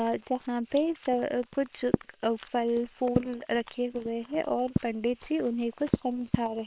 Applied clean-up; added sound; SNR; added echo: neural separator model SepFormer WHAM!.